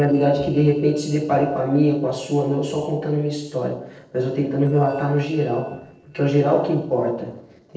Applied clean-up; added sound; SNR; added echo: neural separator model SepFormer DNS4.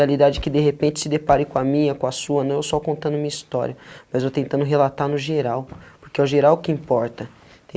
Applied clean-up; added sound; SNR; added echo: none; none; none; none.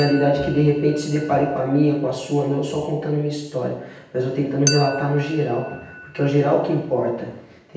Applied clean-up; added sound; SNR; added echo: none; Chink, clink; 15 dB; reverberation time 0.9 s.